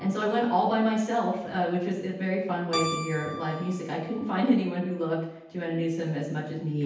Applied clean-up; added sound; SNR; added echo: none; Keyboard (musical); 14 dB; reverberation time 0.9 s.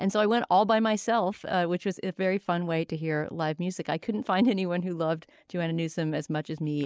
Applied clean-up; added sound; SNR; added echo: none; none; none; none.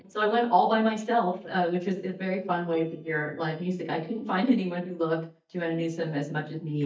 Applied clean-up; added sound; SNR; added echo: neural mask model DeepFilterNet 3.